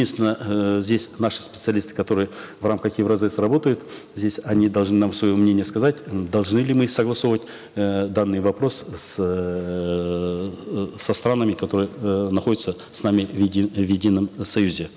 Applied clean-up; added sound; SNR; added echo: none; none; none; none.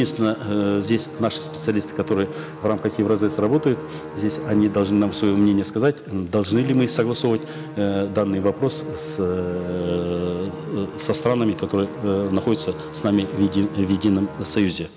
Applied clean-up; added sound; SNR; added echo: none; Musical instrument; 12 dB; none.